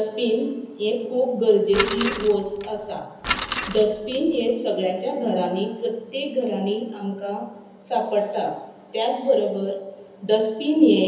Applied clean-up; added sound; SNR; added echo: none; Bicycle; 7 dB; reverberation time 0.7 s.